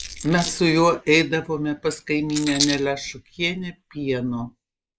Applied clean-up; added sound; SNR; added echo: neural mask model Resemble Enhance denoiser.